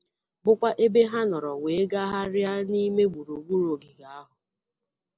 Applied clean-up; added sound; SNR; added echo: none; none; none; none.